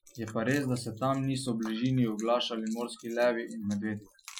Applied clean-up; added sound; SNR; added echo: classical method Wiener filter.